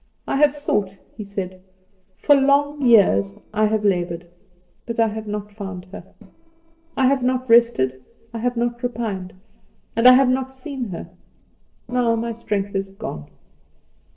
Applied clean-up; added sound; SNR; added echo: neural separator model SepFormer DNS4.